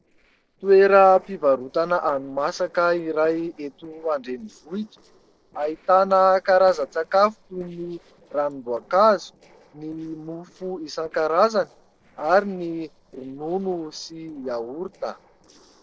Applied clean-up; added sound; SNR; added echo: neural separator model SepFormer DNS4.